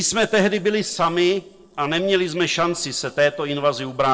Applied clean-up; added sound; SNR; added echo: neural separator model SepFormer DNS4.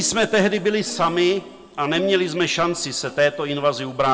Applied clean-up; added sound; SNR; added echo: none; Plucked string instrument; 20 dB; reverberation time 1.9 s.